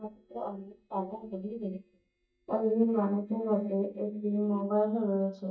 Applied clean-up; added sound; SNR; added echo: neural mask model DeepFilterNet 3.